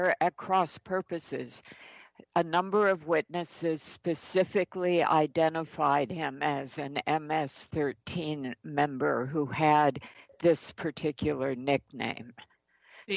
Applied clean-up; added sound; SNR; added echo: none; none; none; none.